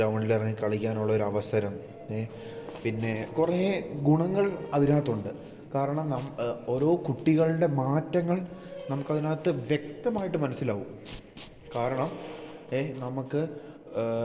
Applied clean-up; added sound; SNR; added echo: none; none; none; reverberation time 1.1 s.